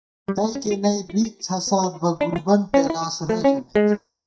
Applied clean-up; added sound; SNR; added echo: neural mask model DeepFilterNet 3.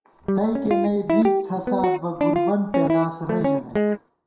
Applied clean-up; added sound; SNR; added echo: none; Guitar; -2 dB; reverberation time 0.6 s.